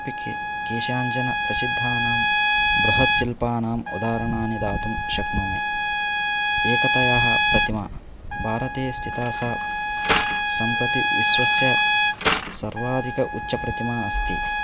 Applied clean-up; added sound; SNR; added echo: none; Trumpet + Mechanisms; -3 dB; none.